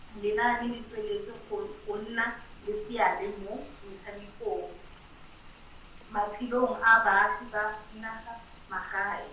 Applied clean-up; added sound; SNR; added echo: none; Rain; 17 dB; reverberation time 0.5 s.